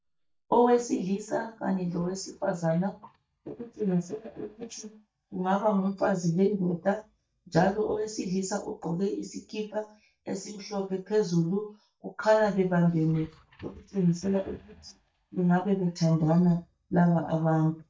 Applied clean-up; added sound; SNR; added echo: neural mask model DeepFilterNet 3.